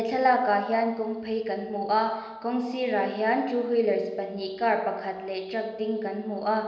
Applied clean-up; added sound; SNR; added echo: none; none; none; none.